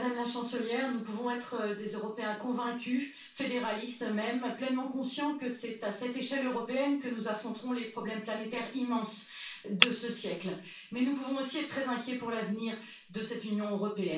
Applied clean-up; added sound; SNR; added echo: none; Shatter; 2 dB; reverberation time 0.4 s.